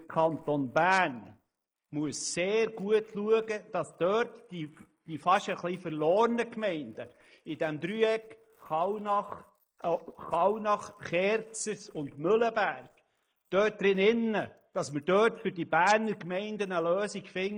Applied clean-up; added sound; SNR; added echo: neural mask model Resemble Enhance denoiser.